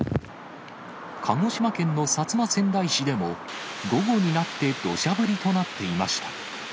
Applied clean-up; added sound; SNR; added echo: none; none; none; none.